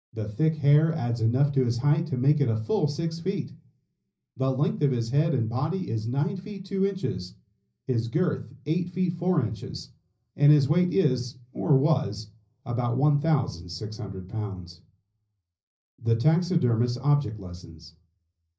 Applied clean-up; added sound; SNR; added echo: none; none; none; reverberation time 0.5 s.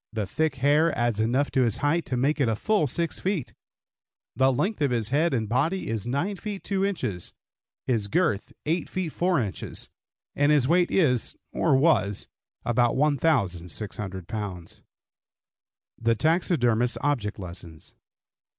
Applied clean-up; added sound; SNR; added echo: none; none; none; none.